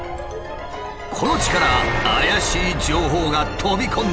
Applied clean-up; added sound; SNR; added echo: none; none; none; none.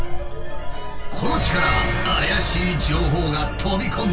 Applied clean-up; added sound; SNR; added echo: none; none; none; reverberation time 0.1 s.